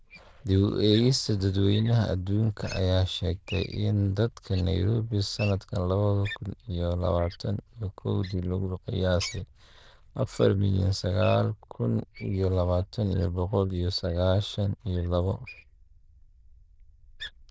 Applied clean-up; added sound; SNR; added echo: neural diffusion model UNIVERSE++.